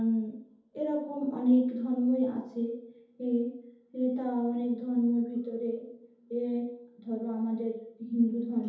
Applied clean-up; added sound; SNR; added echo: none; none; none; reverberation time 0.8 s.